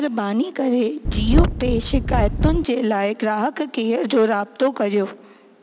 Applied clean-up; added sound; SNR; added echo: none; Wind; -2 dB; none.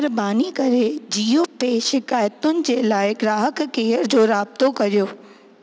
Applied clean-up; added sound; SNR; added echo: none; none; none; none.